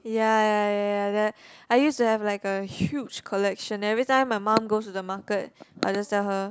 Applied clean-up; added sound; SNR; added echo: none; none; none; none.